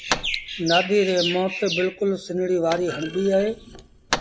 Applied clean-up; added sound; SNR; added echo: none; Thump, thud; 11 dB; none.